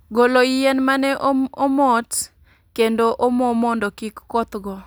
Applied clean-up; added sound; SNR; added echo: none; none; none; none.